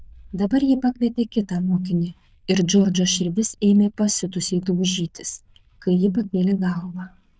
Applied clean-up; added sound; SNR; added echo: neural diffusion model UNIVERSE++.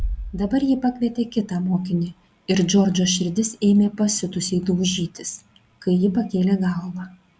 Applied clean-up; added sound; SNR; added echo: none; Bass drum; 16 dB; none.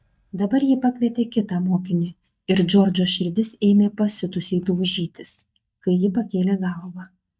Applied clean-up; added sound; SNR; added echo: neural mask model DeepFilterNet 3.